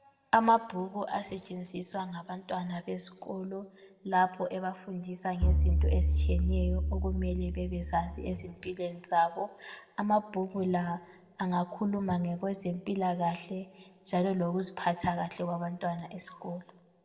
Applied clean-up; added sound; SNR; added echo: none; Bowed string instrument; -4 dB; reverberation time 1.2 s.